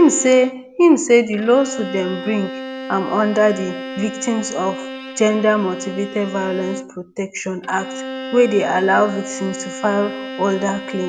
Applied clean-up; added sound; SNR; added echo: none; Bowed string instrument; 11 dB; none.